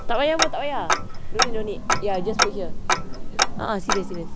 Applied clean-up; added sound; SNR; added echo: none; Tick-tock; -5 dB; none.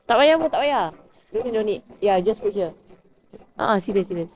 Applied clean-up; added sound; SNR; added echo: neural separator model SepFormer DNS4.